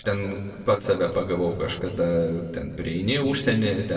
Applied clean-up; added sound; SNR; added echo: none; none; none; reverberation time 1.9 s.